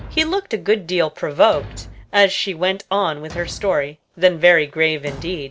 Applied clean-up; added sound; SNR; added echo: none; Thump, thud; 19 dB; none.